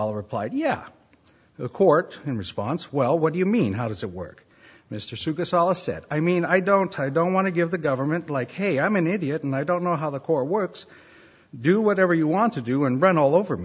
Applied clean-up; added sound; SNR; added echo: none; none; none; none.